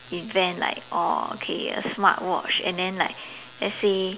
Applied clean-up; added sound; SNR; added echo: none; none; none; none.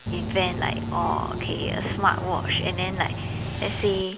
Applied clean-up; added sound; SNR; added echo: none; Bus / Engine; 3 dB; none.